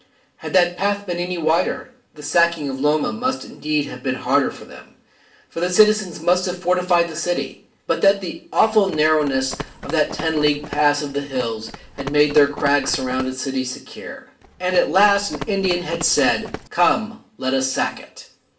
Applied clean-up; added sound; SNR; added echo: none; Run; 13 dB; reverberation time 0.4 s.